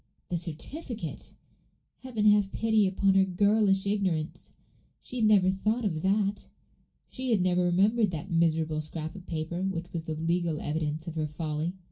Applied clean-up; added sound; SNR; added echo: none; none; none; reverberation time 0.2 s.